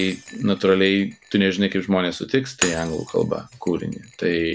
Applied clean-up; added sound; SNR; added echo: none; Shatter; 14 dB; none.